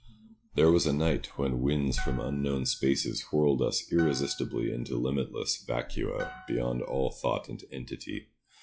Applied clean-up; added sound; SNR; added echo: classical method log-MMSE.